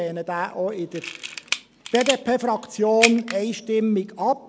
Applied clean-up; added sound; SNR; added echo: none; Camera; 6 dB; none.